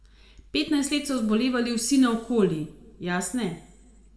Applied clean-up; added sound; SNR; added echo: none; none; none; reverberation time 0.9 s.